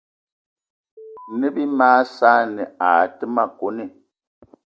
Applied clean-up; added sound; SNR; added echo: none; Alarm; 18 dB; none.